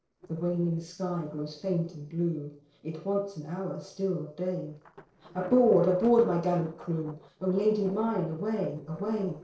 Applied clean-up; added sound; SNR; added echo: neural separator model SepFormer DNS4.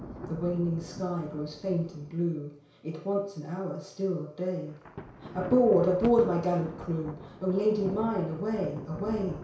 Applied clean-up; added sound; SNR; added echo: none; Thunder; 14 dB; reverberation time 0.6 s.